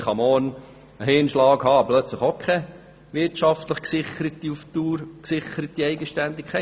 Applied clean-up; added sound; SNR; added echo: none; none; none; none.